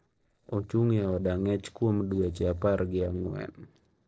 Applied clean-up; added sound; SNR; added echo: neural separator model SepFormer DNS4.